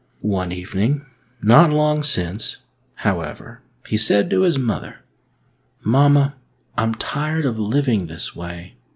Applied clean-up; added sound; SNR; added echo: none; none; none; none.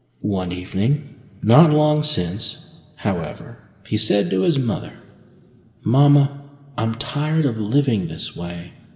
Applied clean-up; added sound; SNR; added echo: none; none; none; reverberation time 2.6 s.